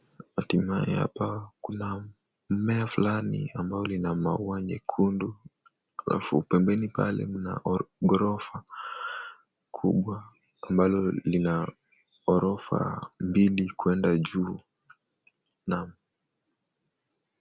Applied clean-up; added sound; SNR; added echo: none; none; none; none.